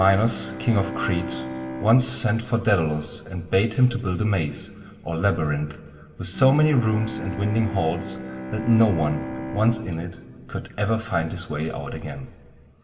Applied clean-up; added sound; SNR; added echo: none; Bowed string instrument; 12 dB; reverberation time 1.8 s.